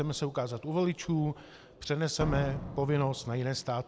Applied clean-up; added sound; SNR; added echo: none; Slam; 11 dB; none.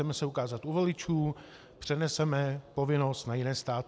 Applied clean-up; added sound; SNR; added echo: none; none; none; none.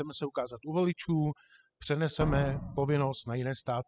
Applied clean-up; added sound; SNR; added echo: classical method spectral subtraction.